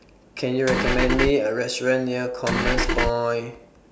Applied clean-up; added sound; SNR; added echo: none; Engine / Car; -2 dB; none.